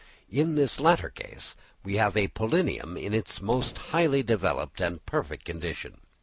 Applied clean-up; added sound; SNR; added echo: none; Squeak; 19 dB; none.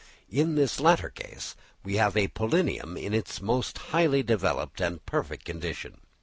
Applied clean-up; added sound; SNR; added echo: none; none; none; none.